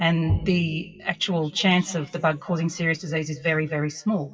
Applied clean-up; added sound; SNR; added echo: classical method WPE with log-MMSE.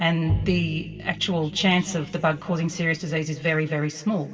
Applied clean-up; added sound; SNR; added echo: none; Bowed string instrument; 9 dB; reverberation time 2.1 s.